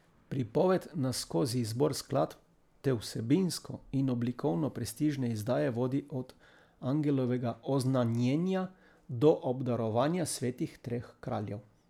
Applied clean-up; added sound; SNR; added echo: none; none; none; none.